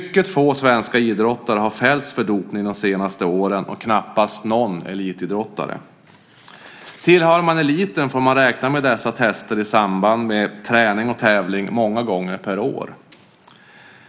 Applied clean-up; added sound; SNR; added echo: none; none; none; none.